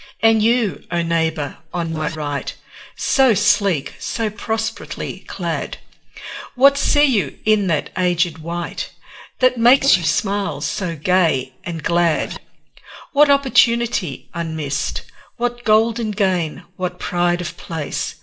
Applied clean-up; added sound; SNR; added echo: neural separator model SepFormer DNS4.